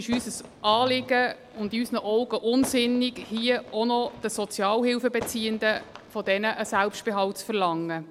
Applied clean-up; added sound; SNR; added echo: none; Fireworks; 19 dB; none.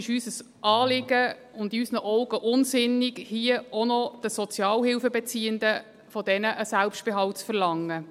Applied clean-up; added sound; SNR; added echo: none; none; none; none.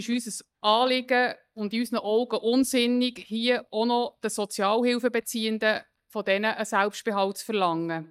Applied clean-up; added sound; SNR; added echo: neural mask model DeepFilterNet 3.